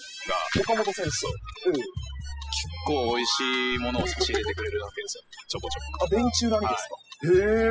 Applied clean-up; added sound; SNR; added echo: classical method spectral subtraction.